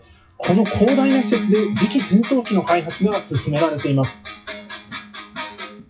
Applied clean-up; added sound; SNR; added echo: classical method WPE with log-MMSE.